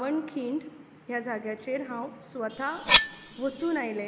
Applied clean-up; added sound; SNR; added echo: none; Cutlery, silverware; -5 dB; none.